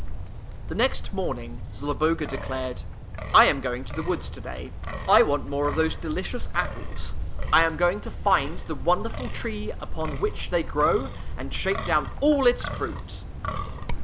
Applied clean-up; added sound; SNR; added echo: none; Wind; 4 dB; none.